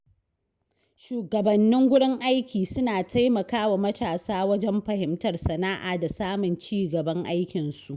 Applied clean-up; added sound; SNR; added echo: none; none; none; none.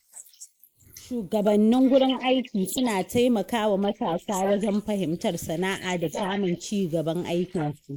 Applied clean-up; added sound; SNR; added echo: neural mask model Resemble Enhance denoiser.